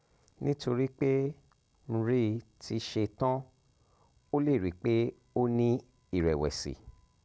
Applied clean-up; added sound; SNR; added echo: none; none; none; none.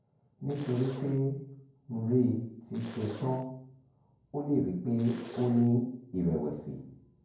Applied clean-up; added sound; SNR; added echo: none; Zipper (clothing); 18 dB; reverberation time 0.9 s.